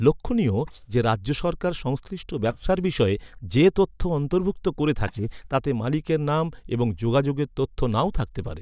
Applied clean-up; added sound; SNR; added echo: neural mask model DeepFilterNet 3.